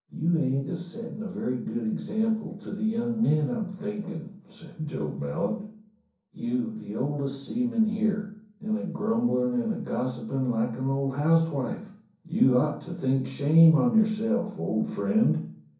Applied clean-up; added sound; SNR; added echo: none; none; none; reverberation time 0.6 s.